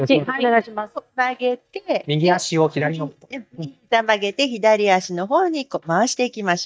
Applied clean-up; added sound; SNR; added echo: neural mask model DeepFilterNet 3.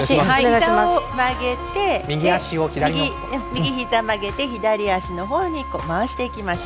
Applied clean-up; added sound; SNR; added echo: none; Wind instrument, woodwind instrument; 14 dB; none.